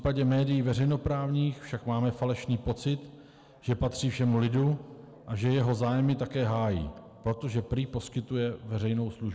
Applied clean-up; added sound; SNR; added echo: none; none; none; none.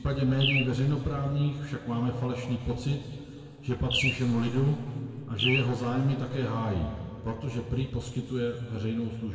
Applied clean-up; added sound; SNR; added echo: none; Bird; 6 dB; reverberation time 2.1 s.